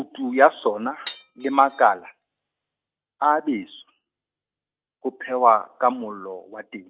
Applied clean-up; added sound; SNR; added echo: neural mask model RNNoise.